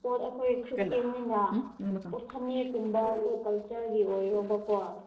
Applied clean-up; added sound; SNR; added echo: neural separator model SepFormer DNS4.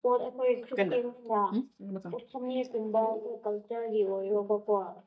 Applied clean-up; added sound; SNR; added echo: neural mask model DeepFilterNet 3.